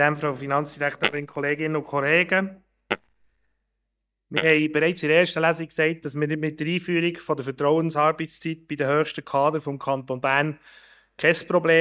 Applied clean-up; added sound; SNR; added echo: neural mask model DeepFilterNet 3.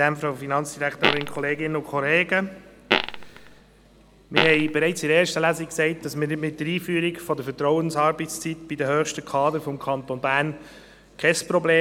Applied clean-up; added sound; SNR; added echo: none; Fart; 2 dB; none.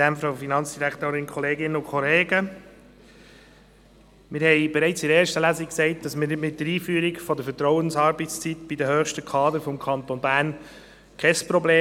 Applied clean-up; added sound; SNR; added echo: none; none; none; none.